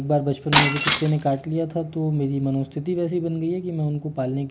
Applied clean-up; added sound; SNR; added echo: none; Shatter; 1 dB; none.